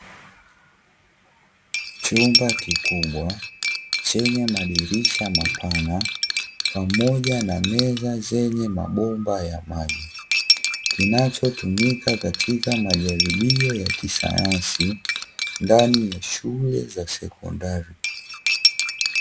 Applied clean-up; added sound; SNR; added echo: none; Cutlery, silverware; 2 dB; none.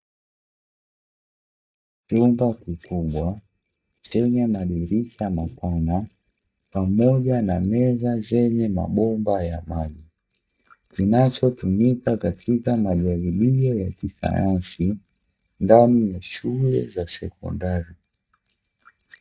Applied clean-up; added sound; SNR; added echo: neural mask model DeepFilterNet 3.